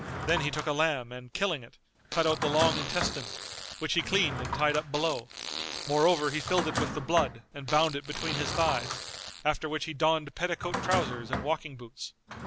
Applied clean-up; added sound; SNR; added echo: none; Drawer open or close + Fart; 6 dB; none.